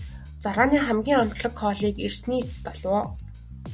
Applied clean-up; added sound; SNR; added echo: none; Bass guitar; 12 dB; none.